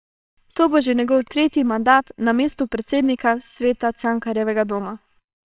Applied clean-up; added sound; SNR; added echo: neural separator model SepFormer WHAMR!.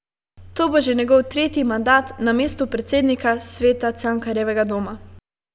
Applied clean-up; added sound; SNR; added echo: none; none; none; none.